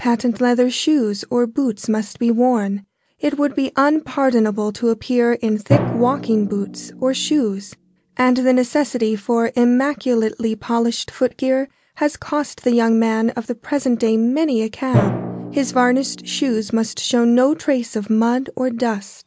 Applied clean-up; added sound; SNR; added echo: none; Drum; 12 dB; none.